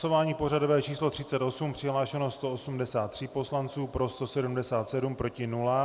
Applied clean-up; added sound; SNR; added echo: none; none; none; none.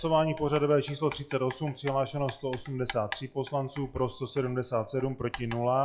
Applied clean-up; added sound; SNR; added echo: classical method log-MMSE.